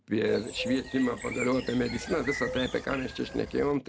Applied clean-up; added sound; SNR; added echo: none; Bird; 10 dB; none.